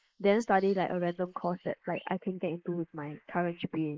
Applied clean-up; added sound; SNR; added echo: neural mask model Resemble Enhance denoiser.